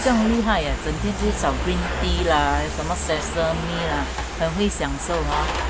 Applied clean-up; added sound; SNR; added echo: none; Domestic sounds, home sounds; 8 dB; none.